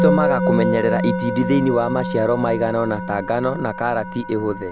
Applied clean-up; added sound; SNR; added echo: none; Musical instrument; 2 dB; none.